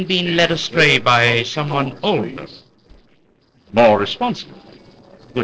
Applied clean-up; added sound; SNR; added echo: neural separator model SepFormer DNS4.